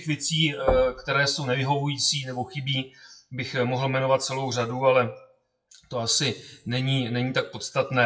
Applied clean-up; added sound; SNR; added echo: classical method WPE with log-MMSE.